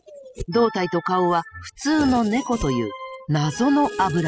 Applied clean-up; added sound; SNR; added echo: classical method spectral subtraction.